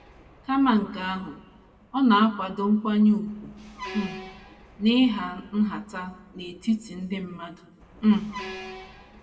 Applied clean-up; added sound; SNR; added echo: none; Truck; 19 dB; reverberation time 1.1 s.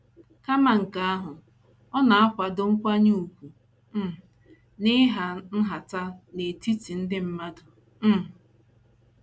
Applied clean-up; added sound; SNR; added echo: none; none; none; none.